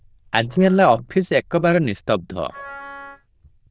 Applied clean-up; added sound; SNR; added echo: neural diffusion model UNIVERSE++.